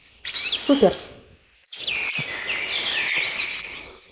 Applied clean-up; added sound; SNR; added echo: neural mask model Resemble Enhance denoiser.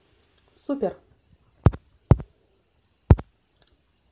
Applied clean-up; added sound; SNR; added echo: none; none; none; none.